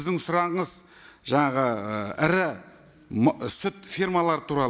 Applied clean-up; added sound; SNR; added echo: none; none; none; none.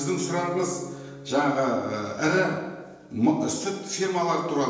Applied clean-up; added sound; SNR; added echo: none; Acoustic guitar; 16 dB; reverberation time 1.0 s.